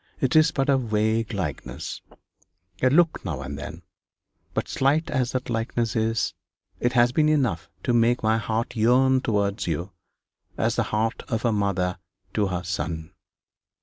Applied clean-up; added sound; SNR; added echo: none; none; none; none.